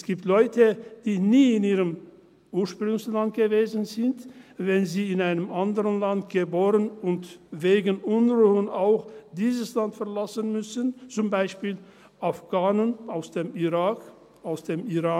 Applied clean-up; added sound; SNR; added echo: none; none; none; none.